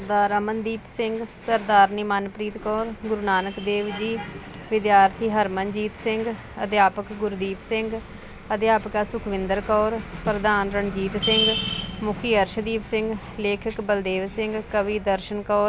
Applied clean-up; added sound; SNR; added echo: none; none; none; none.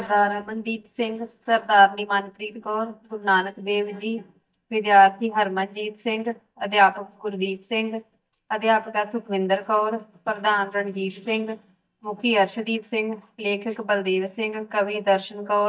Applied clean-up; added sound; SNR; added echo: neural mask model DeepFilterNet 3.